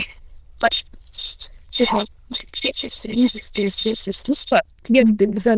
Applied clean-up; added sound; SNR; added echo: neural diffusion model UNIVERSE++.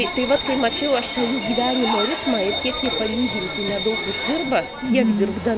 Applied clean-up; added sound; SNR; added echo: none; Bell; 4 dB; none.